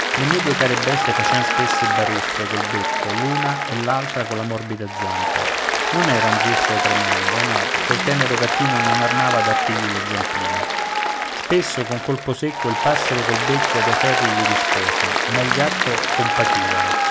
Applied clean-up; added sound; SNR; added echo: none; Applause; -4 dB; none.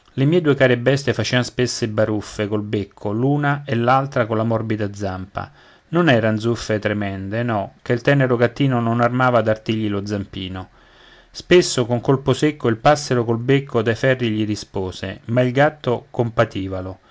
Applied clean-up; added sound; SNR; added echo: none; none; none; none.